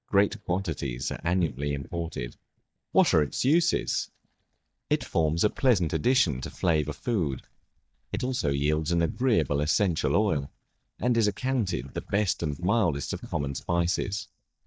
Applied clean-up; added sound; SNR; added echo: neural mask model DeepFilterNet 3.